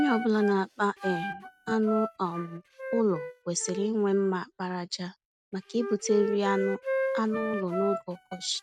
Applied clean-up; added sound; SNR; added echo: neural mask model RNNoise.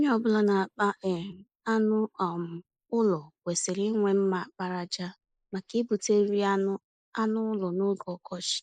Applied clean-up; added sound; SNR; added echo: neural mask model Resemble Enhance denoiser.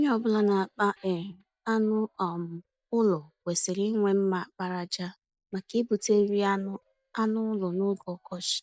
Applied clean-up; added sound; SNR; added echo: neural mask model DeepFilterNet 3.